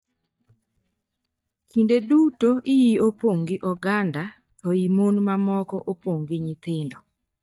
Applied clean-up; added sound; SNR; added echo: neural mask model DeepFilterNet 3.